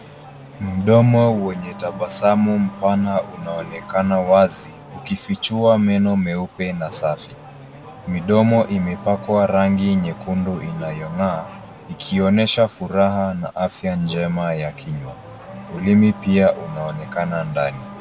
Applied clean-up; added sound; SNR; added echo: none; Race car, auto racing / Accelerating, revving, vroom; 17 dB; none.